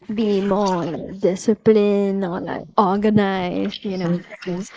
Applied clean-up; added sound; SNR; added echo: neural mask model Resemble Enhance denoiser.